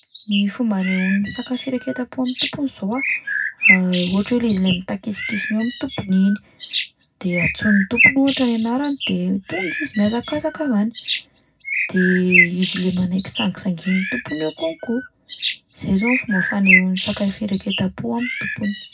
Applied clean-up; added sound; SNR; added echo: none; Bird; 3 dB; reverberation time 0.3 s.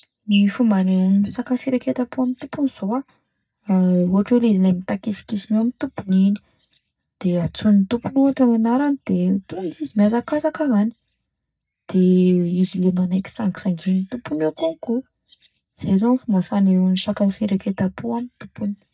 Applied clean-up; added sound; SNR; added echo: neural mask model DeepFilterNet 3.